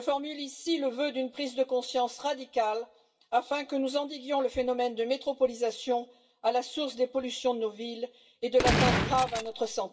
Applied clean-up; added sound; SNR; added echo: none; Gunshot, gunfire; -2 dB; reverberation time 0.2 s.